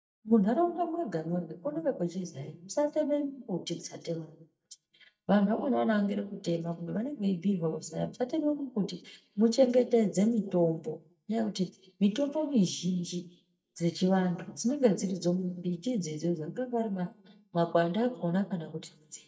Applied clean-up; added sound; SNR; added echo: neural mask model DeepFilterNet 3.